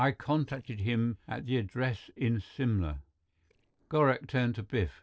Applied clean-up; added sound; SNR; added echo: neural separator model SepFormer DNS4.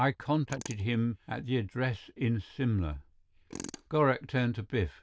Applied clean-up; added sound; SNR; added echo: neural diffusion model UNIVERSE++.